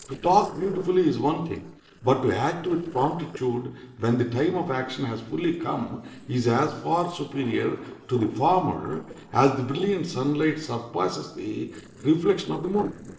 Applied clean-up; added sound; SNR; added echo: neural separator model SepFormer DNS4.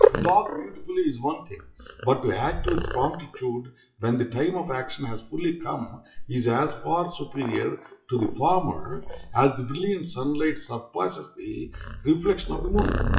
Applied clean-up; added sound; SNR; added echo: classical method WPE with log-MMSE.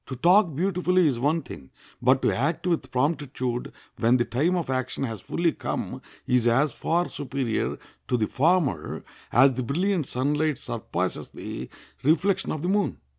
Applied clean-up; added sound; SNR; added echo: none; none; none; none.